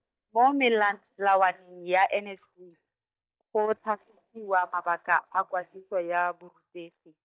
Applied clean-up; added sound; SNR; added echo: neural mask model DeepFilterNet 3.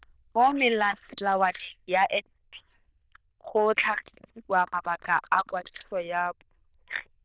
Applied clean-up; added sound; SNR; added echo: neural diffusion model UNIVERSE++.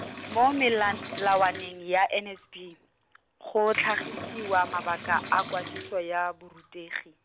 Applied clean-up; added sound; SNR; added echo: none; Bathtub (filling or washing) / Liquid; 12 dB; none.